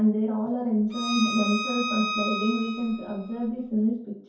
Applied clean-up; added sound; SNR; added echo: none; Bowed string instrument; 6 dB; reverberation time 0.6 s.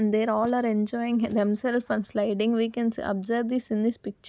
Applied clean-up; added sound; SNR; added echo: none; none; none; none.